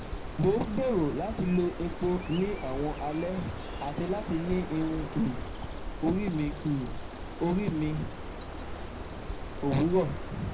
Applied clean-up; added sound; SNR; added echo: none; Bird; 6 dB; reverberation time 0.4 s.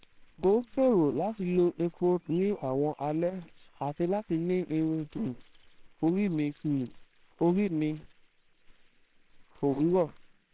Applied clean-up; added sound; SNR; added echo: neural separator model SepFormer WHAMR!.